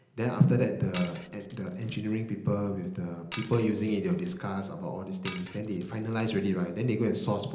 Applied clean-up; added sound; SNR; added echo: none; Glass; 3 dB; reverberation time 0.9 s.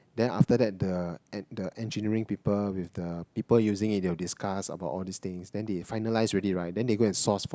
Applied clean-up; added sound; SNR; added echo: none; none; none; none.